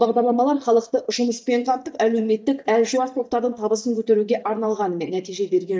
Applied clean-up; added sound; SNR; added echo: neural mask model DeepFilterNet 3.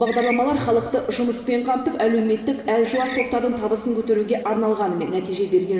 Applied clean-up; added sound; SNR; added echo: none; Screech; 15 dB; reverberation time 1.8 s.